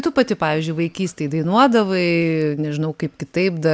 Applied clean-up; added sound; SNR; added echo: none; none; none; none.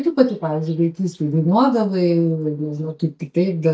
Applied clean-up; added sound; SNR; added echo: neural mask model DeepFilterNet 3.